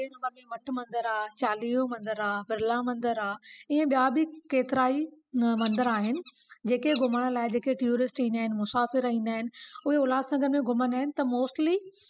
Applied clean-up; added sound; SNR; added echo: classical method spectral subtraction.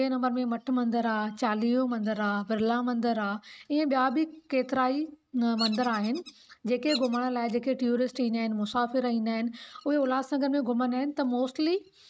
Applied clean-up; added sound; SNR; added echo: neural mask model RNNoise.